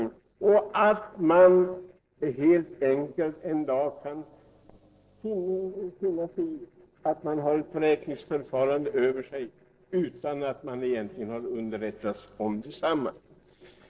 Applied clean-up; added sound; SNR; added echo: neural separator model SepFormer DNS4.